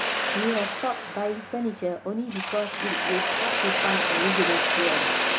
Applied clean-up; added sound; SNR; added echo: none; Mechanisms; -3 dB; none.